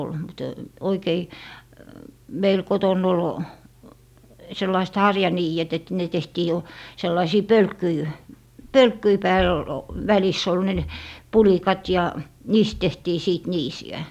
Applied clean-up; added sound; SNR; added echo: none; none; none; none.